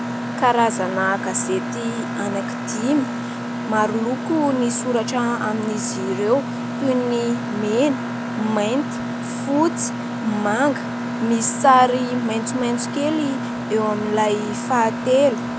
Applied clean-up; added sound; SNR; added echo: none; Mechanisms; 5 dB; none.